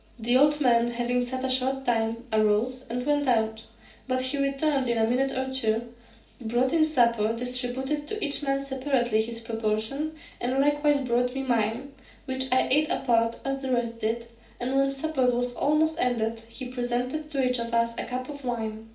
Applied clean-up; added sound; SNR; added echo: none; none; none; reverberation time 0.4 s.